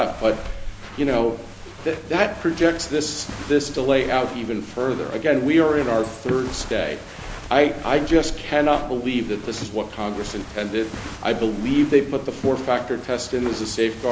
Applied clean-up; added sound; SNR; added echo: none; Walk, footsteps; 13 dB; none.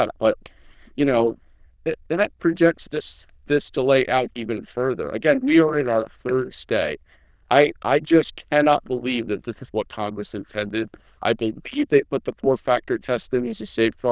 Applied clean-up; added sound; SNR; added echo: neural diffusion model UNIVERSE++.